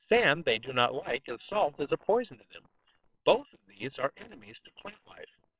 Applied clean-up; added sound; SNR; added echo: neural separator model SepFormer WHAMR!.